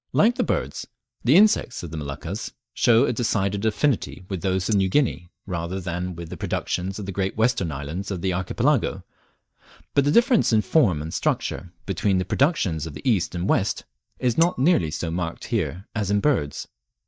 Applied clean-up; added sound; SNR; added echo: neural mask model DeepFilterNet 3.